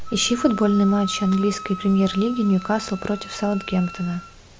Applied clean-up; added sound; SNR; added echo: none; Wind instrument, woodwind instrument; 14 dB; none.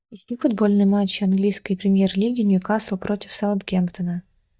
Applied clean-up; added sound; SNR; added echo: neural mask model DeepFilterNet 3.